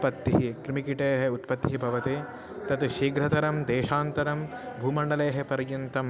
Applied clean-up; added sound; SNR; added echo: none; none; none; none.